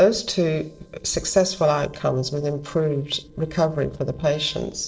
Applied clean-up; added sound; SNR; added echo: neural separator model SepFormer DNS4.